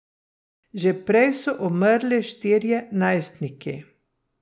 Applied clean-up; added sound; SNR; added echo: none; none; none; none.